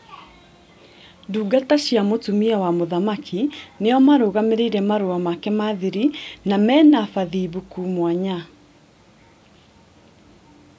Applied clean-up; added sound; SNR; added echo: none; none; none; none.